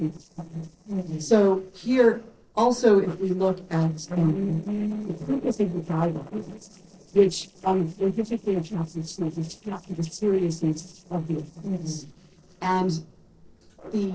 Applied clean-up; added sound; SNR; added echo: neural separator model SepFormer DNS4.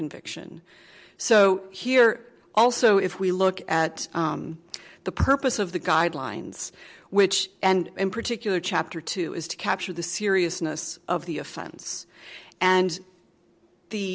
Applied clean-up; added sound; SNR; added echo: none; none; none; none.